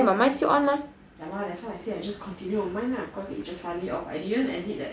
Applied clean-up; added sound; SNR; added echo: none; none; none; none.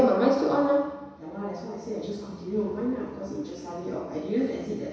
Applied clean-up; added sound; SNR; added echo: none; none; none; reverberation time 1.0 s.